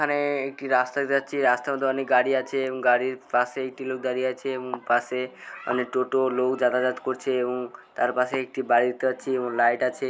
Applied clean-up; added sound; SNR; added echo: none; none; none; none.